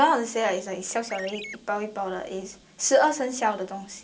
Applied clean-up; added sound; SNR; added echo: none; Chirp, tweet; 12 dB; reverberation time 0.2 s.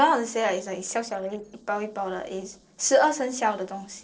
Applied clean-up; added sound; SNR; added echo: neural separator model SepFormer DNS4.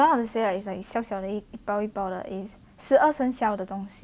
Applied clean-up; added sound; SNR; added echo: none; none; none; none.